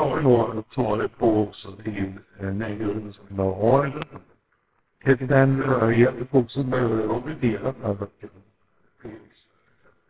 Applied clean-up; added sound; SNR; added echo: neural separator model SepFormer WHAMR!.